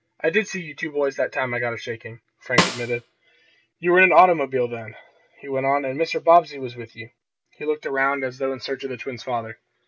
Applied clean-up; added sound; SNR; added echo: none; Snare drum; 3 dB; none.